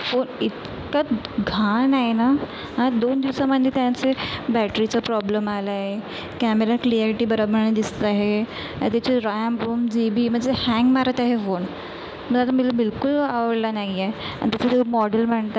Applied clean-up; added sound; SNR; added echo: none; none; none; none.